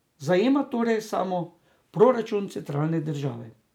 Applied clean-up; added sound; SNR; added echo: none; none; none; none.